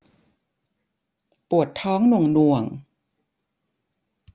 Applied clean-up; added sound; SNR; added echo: none; none; none; none.